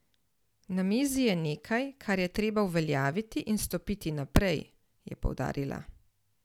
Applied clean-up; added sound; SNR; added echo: none; none; none; none.